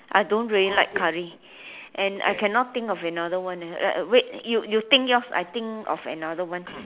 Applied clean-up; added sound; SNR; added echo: none; none; none; none.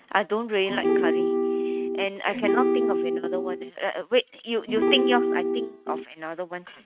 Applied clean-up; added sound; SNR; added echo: neural mask model RNNoise.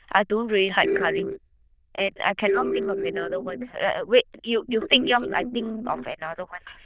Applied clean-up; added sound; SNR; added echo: neural diffusion model UNIVERSE++.